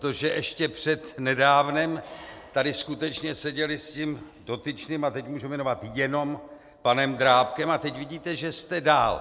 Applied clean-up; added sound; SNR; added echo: none; Brass instrument; 17 dB; none.